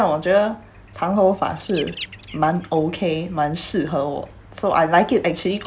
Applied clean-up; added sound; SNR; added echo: none; Bird; 18 dB; none.